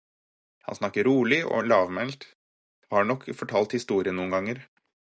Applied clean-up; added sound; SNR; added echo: none; none; none; none.